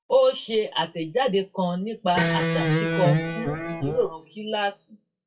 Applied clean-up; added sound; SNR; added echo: classical method WPE with log-MMSE.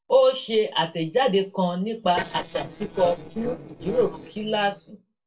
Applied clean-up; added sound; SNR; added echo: neural separator model SepFormer DNS4.